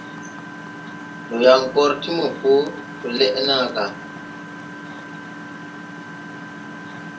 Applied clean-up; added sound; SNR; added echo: none; Engine; 12 dB; reverberation time 0.2 s.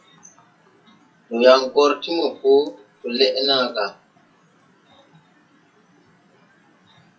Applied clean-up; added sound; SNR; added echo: classical method WPE with log-MMSE.